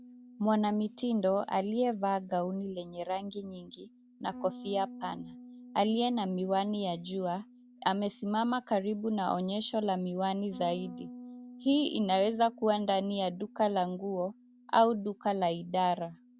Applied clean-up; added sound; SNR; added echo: none; Bass guitar; 20 dB; none.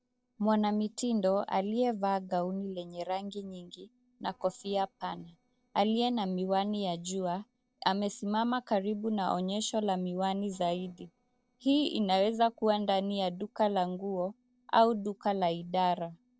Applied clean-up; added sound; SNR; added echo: neural separator model SepFormer DNS4.